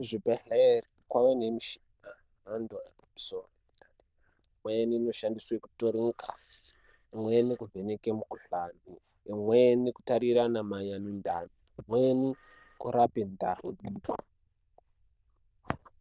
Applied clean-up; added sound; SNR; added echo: neural diffusion model UNIVERSE++.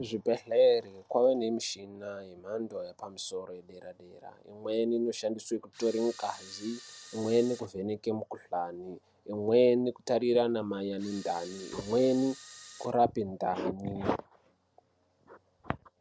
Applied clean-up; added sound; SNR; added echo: none; Camera; 18 dB; none.